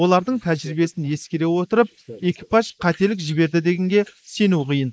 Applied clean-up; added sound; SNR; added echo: neural mask model Resemble Enhance denoiser.